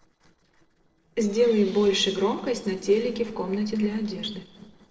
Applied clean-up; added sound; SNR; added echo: neural separator model SepFormer DNS4.